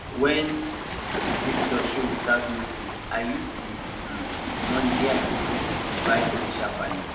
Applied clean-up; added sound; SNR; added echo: none; Waves, surf; 0 dB; reverberation time 0.7 s.